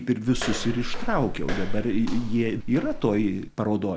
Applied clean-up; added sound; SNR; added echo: none; Walk, footsteps; 2 dB; none.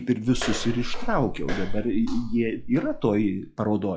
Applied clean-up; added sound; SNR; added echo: classical method log-MMSE.